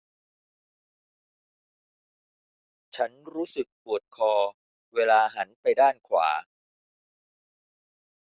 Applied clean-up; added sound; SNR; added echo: none; none; none; none.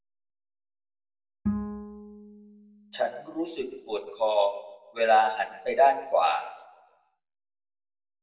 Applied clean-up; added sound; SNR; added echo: none; Bowed string instrument; 10 dB; reverberation time 0.6 s.